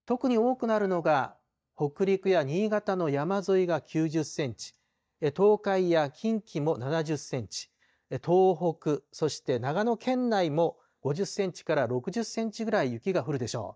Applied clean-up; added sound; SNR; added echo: neural mask model DeepFilterNet 3.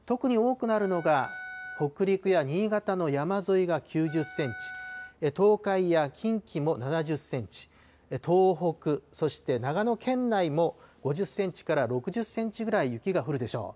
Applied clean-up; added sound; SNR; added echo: none; Wind instrument, woodwind instrument; 16 dB; none.